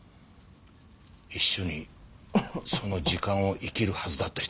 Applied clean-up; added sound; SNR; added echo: none; Cough; 4 dB; none.